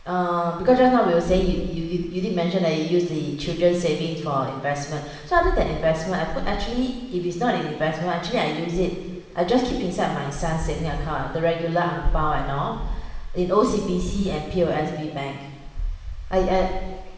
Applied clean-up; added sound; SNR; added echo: none; none; none; reverberation time 1.2 s.